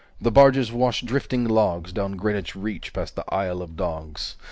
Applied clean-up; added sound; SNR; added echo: none; none; none; none.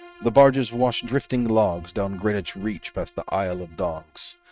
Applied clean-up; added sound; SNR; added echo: neural mask model RNNoise.